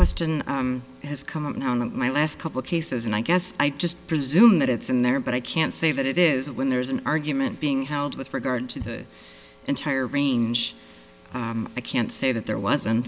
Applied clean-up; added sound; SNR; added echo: none; none; none; none.